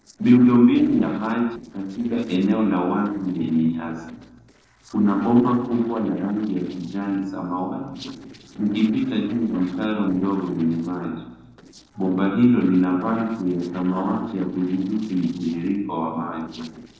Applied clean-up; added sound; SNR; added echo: neural separator model SepFormer DNS4.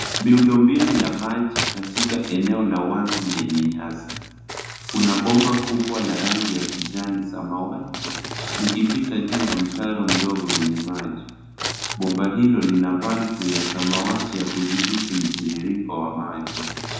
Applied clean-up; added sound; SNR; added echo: none; Crumpling, crinkling; 7 dB; reverberation time 1.0 s.